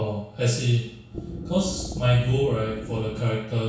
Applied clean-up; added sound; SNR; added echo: none; Wind instrument, woodwind instrument; 10 dB; reverberation time 0.6 s.